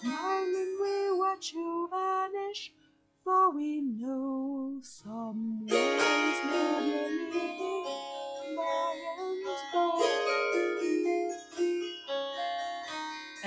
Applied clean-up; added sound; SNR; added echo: classical method log-MMSE.